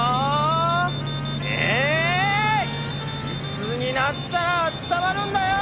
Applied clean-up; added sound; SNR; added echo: none; Trumpet; 17 dB; none.